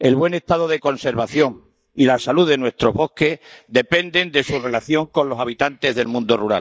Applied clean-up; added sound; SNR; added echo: neural mask model DeepFilterNet 3.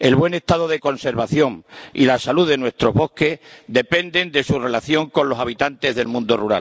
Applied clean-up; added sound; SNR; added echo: none; none; none; none.